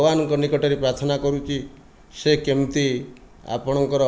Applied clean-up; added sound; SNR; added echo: none; none; none; none.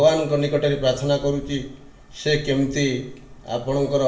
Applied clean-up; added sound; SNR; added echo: none; none; none; reverberation time 0.7 s.